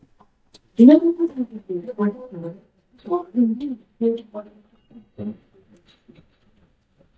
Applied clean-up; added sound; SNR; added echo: neural mask model DeepFilterNet 3.